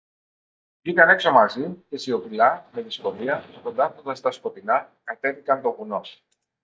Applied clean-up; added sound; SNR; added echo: neural mask model DeepFilterNet 3.